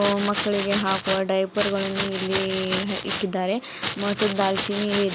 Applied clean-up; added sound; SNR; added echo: none; Domestic sounds, home sounds; 1 dB; none.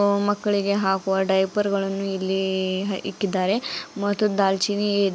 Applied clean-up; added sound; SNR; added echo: none; none; none; none.